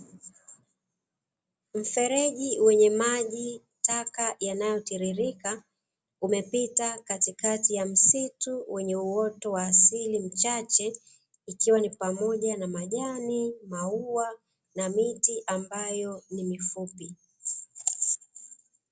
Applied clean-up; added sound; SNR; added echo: none; none; none; none.